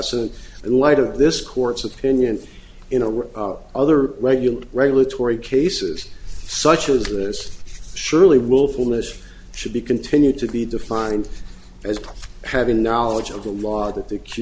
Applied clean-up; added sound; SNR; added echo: none; none; none; none.